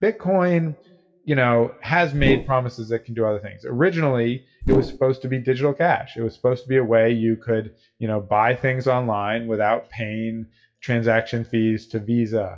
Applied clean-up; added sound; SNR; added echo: classical method WPE with log-MMSE.